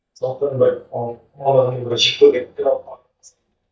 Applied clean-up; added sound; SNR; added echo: neural mask model DeepFilterNet 3.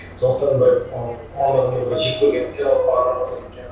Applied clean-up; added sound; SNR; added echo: none; Subway, metro, underground; 11 dB; reverberation time 0.6 s.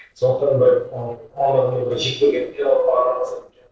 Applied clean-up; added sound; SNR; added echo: neural separator model SepFormer DNS4.